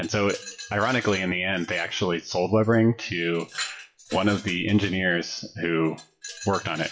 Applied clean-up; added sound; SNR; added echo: classical method WPE with log-MMSE.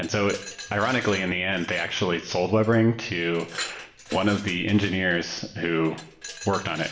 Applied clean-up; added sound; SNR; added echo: none; Glass; 16 dB; reverberation time 0.7 s.